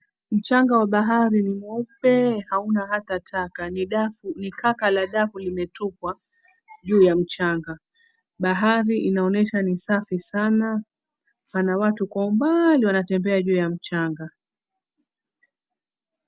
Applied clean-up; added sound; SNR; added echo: none; none; none; none.